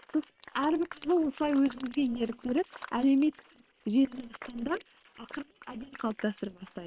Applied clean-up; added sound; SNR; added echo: neural separator model SepFormer WHAM!.